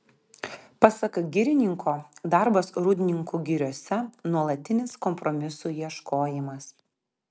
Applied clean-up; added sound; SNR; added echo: none; none; none; none.